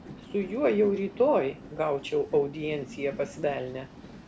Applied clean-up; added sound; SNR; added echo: none; Train; 16 dB; none.